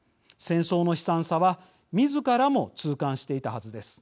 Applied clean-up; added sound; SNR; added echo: none; none; none; none.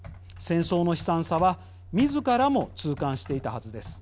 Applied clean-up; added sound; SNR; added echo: none; Computer keyboard; 16 dB; none.